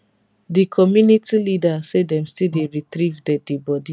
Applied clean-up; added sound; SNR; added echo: none; none; none; none.